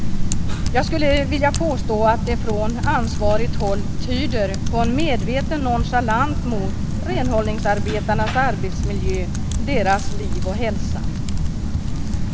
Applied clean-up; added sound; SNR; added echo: none; Typing; -3 dB; none.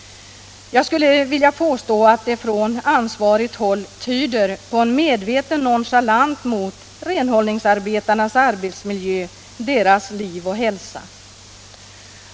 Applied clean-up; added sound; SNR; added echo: none; none; none; none.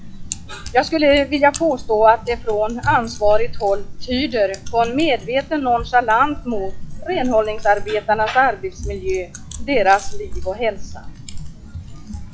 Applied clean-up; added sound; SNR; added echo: classical method log-MMSE.